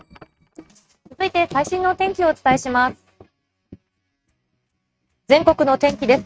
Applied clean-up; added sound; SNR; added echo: neural mask model RNNoise.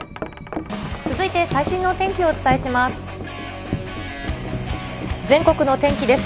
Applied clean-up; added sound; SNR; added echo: none; Wind chime; 10 dB; none.